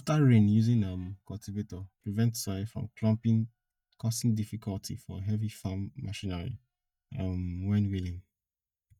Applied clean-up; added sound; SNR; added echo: neural mask model DeepFilterNet 3.